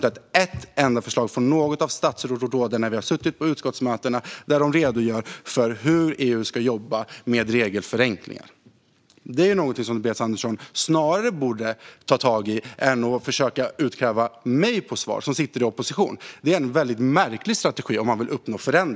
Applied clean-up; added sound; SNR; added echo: none; none; none; none.